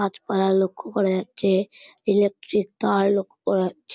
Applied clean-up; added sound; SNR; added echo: none; none; none; none.